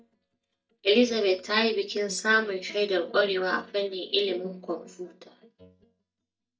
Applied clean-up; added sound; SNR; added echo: neural mask model DeepFilterNet 3.